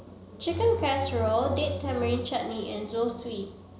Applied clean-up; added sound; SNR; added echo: none; Bowed string instrument; 4 dB; none.